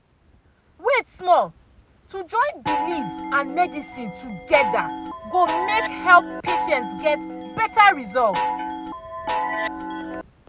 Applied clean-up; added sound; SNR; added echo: none; Chime; 5 dB; none.